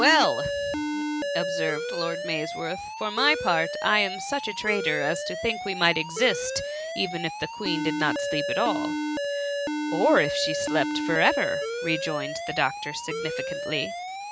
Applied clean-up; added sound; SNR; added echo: none; Alarm; 3 dB; none.